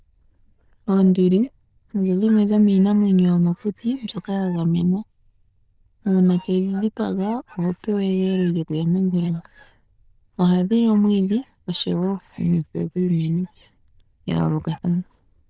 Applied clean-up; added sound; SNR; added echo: neural diffusion model UNIVERSE++.